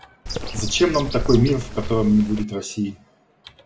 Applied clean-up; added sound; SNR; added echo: none; Bird; 6 dB; none.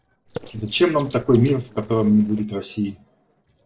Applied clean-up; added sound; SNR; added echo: neural separator model SepFormer DNS4.